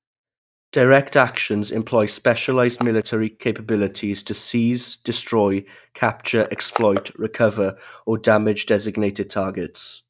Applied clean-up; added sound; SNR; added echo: neural mask model DeepFilterNet 3.